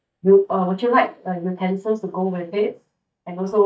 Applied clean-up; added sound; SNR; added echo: neural mask model DeepFilterNet 3.